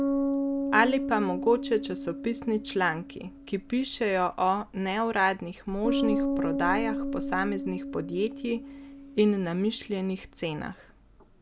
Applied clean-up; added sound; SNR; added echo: none; Bass guitar; 5 dB; none.